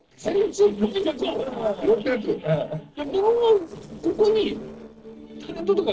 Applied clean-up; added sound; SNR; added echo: neural separator model SepFormer DNS4.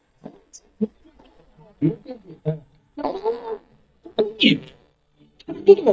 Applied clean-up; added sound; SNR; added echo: neural mask model DeepFilterNet 3.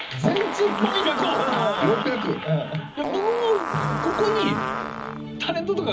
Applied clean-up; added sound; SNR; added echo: none; Fart; 5 dB; reverberation time 0.4 s.